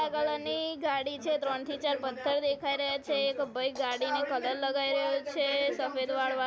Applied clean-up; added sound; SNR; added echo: none; none; none; none.